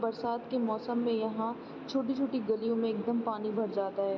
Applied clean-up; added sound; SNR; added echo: none; none; none; none.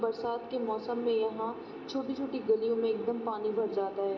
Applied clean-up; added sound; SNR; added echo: none; none; none; reverberation time 2.6 s.